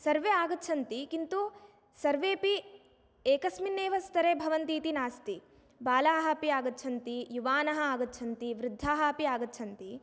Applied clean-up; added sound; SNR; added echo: none; none; none; none.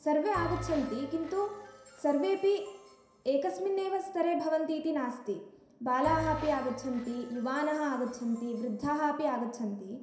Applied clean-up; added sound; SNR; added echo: none; Bell; 15 dB; reverberation time 0.7 s.